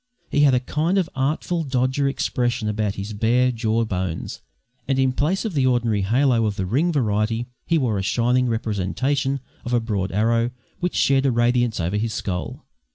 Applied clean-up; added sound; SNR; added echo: none; none; none; none.